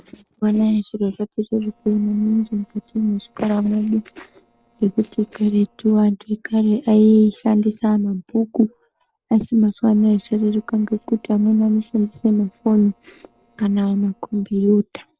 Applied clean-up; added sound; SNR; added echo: neural separator model SepFormer DNS4.